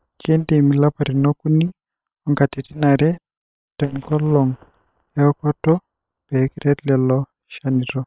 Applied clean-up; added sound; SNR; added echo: neural separator model SepFormer WHAM!.